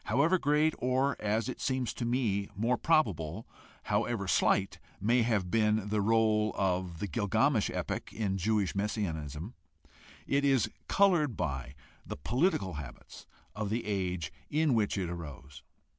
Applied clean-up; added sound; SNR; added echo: none; none; none; none.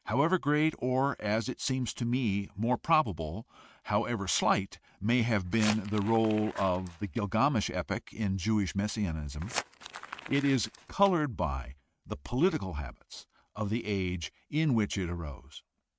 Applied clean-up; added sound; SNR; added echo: neural mask model RNNoise.